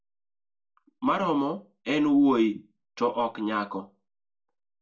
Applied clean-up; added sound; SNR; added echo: none; none; none; reverberation time 0.2 s.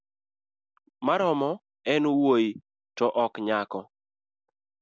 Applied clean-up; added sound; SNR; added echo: none; none; none; none.